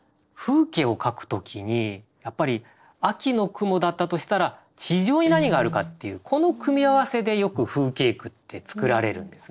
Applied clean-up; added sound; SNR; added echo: neural separator model SepFormer DNS4.